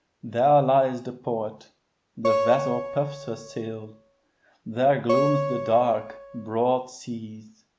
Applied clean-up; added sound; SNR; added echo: none; Acoustic guitar; 3 dB; none.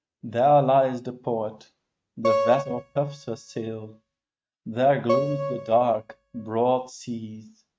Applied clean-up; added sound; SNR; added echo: neural mask model RNNoise.